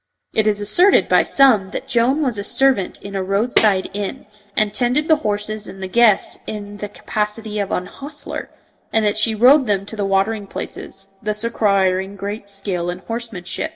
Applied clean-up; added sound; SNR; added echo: none; Tambourine; 7 dB; reverberation time 0.6 s.